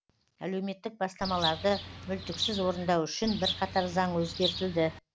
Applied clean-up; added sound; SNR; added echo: none; Bird; 6 dB; none.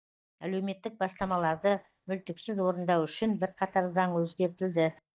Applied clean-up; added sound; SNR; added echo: neural mask model DeepFilterNet 3.